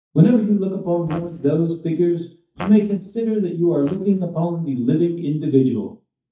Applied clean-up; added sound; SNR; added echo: neural mask model DeepFilterNet 3.